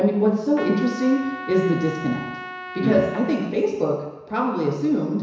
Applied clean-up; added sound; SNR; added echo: none; Trumpet; 13 dB; reverberation time 1.0 s.